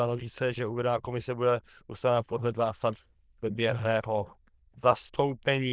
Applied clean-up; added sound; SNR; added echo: neural diffusion model UNIVERSE++.